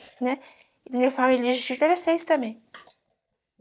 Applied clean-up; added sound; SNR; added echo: neural mask model DeepFilterNet 3.